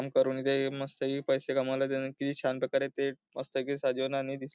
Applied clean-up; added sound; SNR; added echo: none; none; none; none.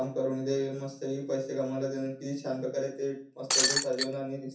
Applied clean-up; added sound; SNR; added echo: none; Shatter; -5 dB; reverberation time 0.6 s.